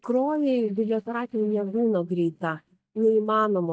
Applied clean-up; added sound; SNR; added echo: neural mask model DeepFilterNet 3.